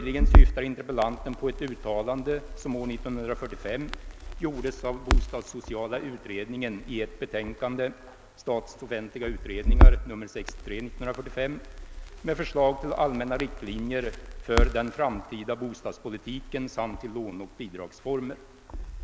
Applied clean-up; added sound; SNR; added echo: none; Crackle; -5 dB; none.